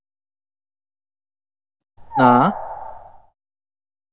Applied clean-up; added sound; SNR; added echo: none; Animal; 3 dB; none.